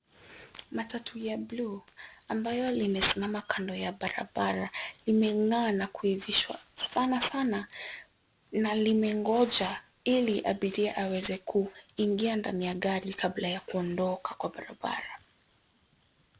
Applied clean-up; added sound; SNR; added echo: none; none; none; none.